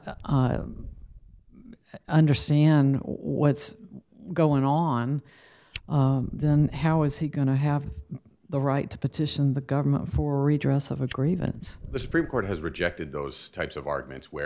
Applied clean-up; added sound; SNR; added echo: none; Fire; 20 dB; none.